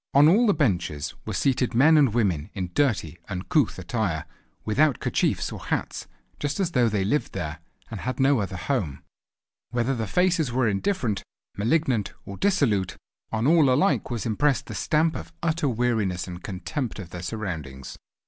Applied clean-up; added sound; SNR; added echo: none; none; none; none.